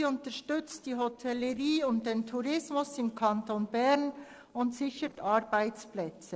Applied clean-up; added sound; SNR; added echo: neural separator model SepFormer DNS4.